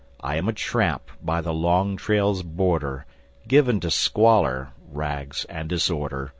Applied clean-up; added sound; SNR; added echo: none; none; none; none.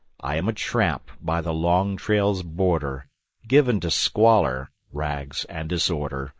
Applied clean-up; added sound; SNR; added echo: neural mask model Resemble Enhance denoiser.